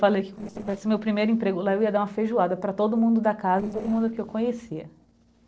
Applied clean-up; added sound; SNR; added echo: neural separator model SepFormer DNS4.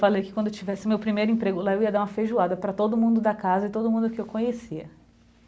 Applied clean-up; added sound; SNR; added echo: none; none; none; none.